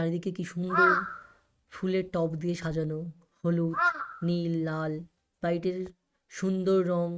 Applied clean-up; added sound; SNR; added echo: neural mask model RNNoise.